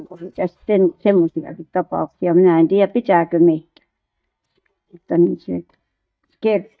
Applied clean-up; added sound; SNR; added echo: neural mask model DeepFilterNet 3.